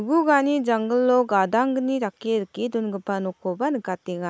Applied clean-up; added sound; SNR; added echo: none; none; none; none.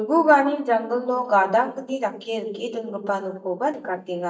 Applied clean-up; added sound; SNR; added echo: neural mask model DeepFilterNet 3.